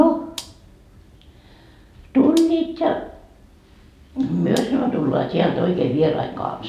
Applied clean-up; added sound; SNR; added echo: none; Gunshot, gunfire; 20 dB; none.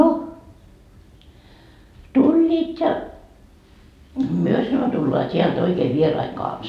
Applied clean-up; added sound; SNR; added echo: none; none; none; none.